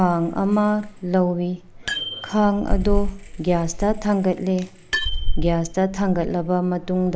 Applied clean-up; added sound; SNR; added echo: none; Bicycle bell; 4 dB; none.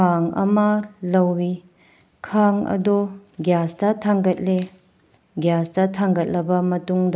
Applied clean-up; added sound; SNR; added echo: none; none; none; none.